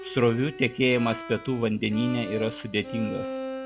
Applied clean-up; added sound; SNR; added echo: none; Bowed string instrument; 10 dB; none.